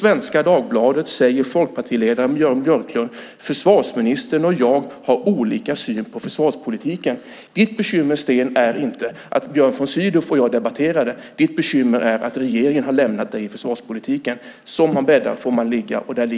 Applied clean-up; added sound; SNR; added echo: none; none; none; none.